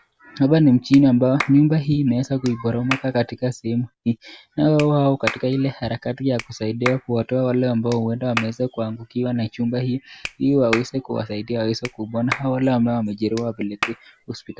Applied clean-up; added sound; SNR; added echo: none; Clapping; 14 dB; none.